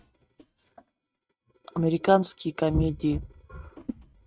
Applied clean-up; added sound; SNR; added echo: neural mask model RNNoise.